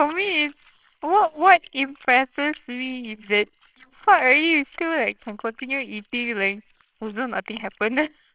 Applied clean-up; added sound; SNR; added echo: neural separator model SepFormer WHAMR!.